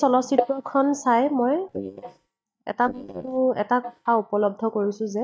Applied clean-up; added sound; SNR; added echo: neural mask model DeepFilterNet 3.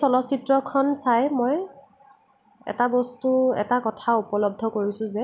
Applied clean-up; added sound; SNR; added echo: none; none; none; none.